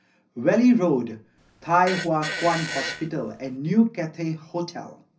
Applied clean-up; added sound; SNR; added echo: none; Fart; 9 dB; reverberation time 0.4 s.